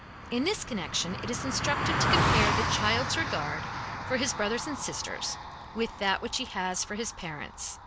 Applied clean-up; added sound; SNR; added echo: none; Car passing by; 0 dB; none.